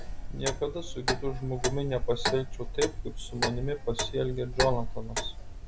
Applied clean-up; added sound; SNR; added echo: none; Clock; 0 dB; none.